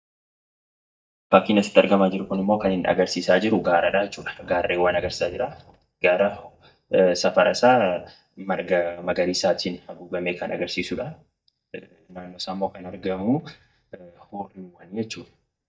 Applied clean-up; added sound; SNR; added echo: neural mask model DeepFilterNet 3.